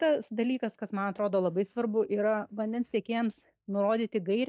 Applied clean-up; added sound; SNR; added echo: neural mask model DeepFilterNet 3.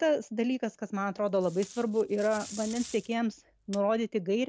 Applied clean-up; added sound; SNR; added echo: none; Packing tape, duct tape; 18 dB; none.